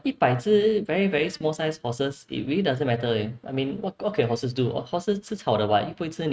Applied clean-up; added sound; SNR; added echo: neural mask model RNNoise.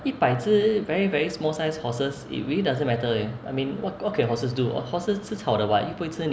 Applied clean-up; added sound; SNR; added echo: none; none; none; none.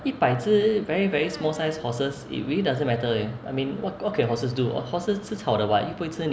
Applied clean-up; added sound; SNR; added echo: none; Squeak; 18 dB; none.